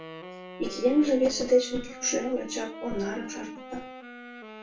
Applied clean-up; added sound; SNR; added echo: none; Wind instrument, woodwind instrument; 14 dB; reverberation time 0.2 s.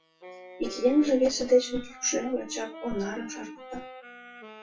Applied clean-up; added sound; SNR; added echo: classical method WPE with log-MMSE.